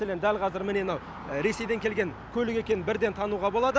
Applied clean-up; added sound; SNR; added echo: none; none; none; none.